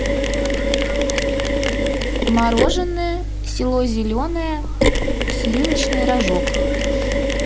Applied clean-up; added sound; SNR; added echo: none; Mechanisms; -4 dB; none.